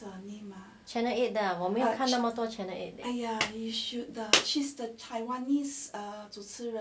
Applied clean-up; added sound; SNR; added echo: none; none; none; none.